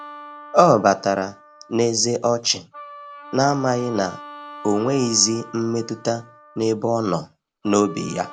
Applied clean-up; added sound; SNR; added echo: none; Wind instrument, woodwind instrument; 19 dB; none.